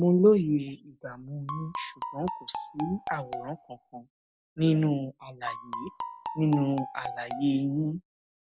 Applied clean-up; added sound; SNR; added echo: none; Marimba, xylophone; 10 dB; none.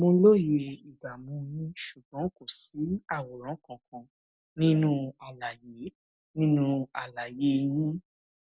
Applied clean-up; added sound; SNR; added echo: none; none; none; none.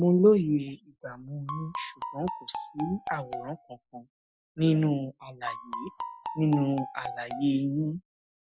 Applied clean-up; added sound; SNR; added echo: classical method Wiener filter.